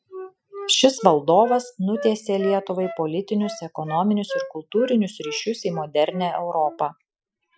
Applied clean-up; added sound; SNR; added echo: classical method Wiener filter.